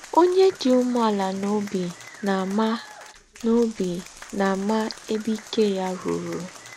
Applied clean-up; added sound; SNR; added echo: none; Applause; 19 dB; none.